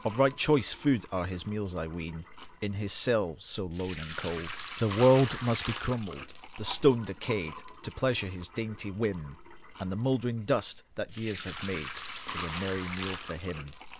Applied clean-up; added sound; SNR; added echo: none; Sink (filling or washing) / Liquid; 12 dB; none.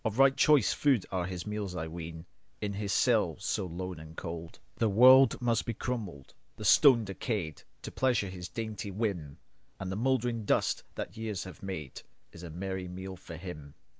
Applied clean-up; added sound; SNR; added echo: none; none; none; none.